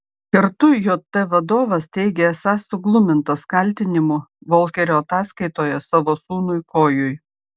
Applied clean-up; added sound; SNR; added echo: none; none; none; none.